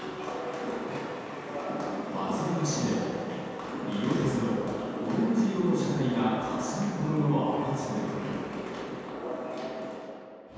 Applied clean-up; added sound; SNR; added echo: none; none; none; reverberation time 2.1 s.